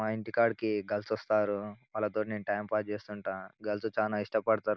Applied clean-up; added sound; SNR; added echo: none; none; none; none.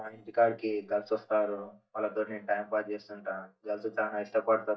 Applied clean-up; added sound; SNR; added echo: neural mask model DeepFilterNet 3.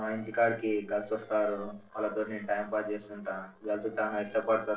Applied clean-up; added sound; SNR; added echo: neural separator model SepFormer DNS4.